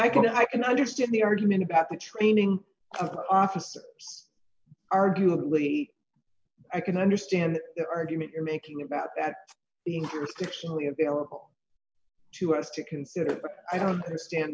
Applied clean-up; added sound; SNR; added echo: none; none; none; none.